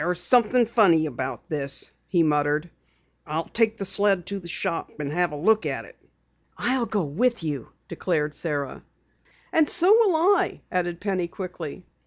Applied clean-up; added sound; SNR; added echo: none; none; none; none.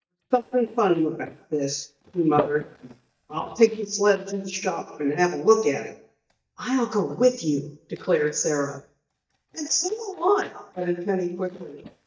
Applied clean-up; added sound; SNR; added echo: neural mask model DeepFilterNet 3.